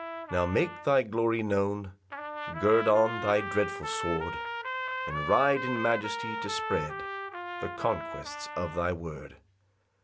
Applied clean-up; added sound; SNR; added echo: none; Trumpet; 7 dB; none.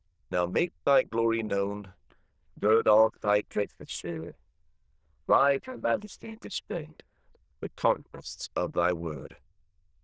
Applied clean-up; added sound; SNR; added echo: neural diffusion model UNIVERSE++.